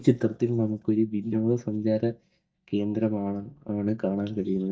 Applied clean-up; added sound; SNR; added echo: neural mask model DeepFilterNet 3.